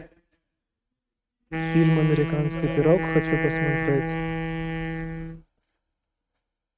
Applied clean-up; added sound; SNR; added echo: neural mask model RNNoise.